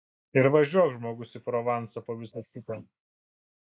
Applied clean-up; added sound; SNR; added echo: neural mask model Resemble Enhance denoiser.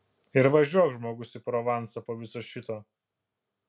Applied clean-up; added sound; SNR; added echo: none; none; none; none.